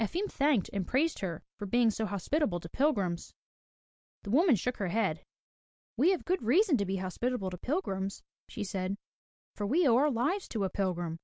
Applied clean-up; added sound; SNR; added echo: none; none; none; none.